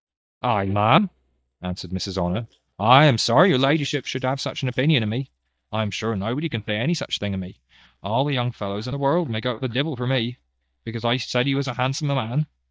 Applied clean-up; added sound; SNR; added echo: neural mask model DeepFilterNet 3.